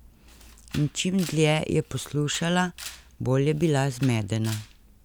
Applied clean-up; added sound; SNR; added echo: none; Camera; 20 dB; none.